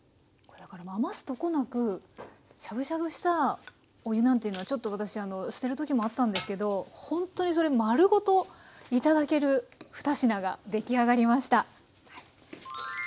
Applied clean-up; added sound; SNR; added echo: none; none; none; none.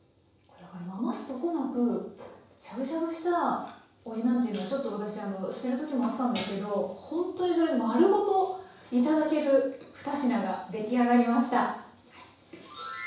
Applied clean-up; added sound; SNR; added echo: none; none; none; reverberation time 0.7 s.